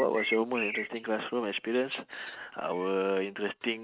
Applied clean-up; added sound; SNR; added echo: neural mask model RNNoise.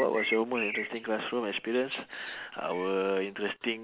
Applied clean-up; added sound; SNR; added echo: neural mask model Resemble Enhance denoiser.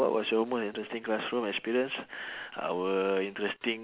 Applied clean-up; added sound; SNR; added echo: none; none; none; none.